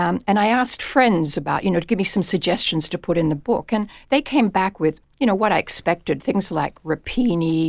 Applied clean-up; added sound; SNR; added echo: none; none; none; none.